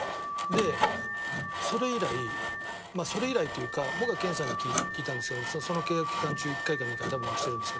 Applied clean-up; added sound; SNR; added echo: none; Alarm / Car + Sawing; -1 dB; none.